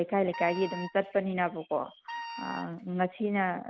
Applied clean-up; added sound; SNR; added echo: none; Wind instrument, woodwind instrument; 12 dB; none.